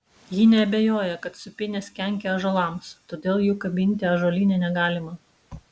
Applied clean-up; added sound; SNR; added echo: none; none; none; none.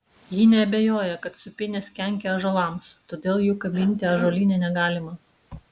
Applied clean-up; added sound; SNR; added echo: none; Cough; 12 dB; none.